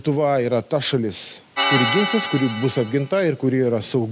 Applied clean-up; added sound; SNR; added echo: none; Organ; 4 dB; none.